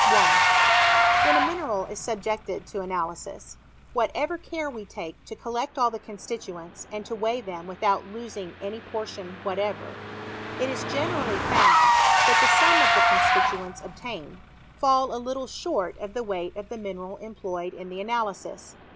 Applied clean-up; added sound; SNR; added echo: none; Engine / Car; -4 dB; none.